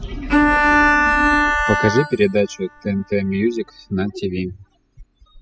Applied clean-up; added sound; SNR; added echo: classical method spectral subtraction.